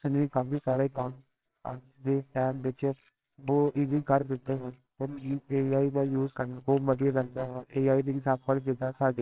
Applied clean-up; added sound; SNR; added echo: neural separator model SepFormer WHAMR!.